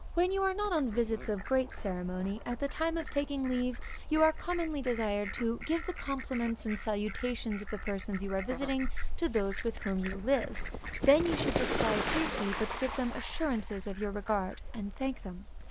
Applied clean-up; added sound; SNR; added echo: none; Fowl; 5 dB; none.